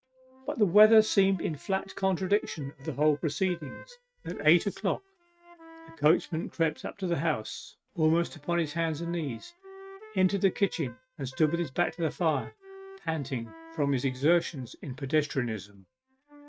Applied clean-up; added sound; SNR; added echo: neural mask model RNNoise.